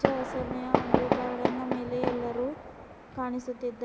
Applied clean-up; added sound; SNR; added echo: none; Fireworks; -2 dB; none.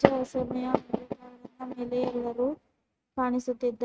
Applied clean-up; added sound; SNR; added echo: neural mask model RNNoise.